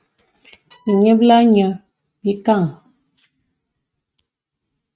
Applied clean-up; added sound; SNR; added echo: neural mask model RNNoise.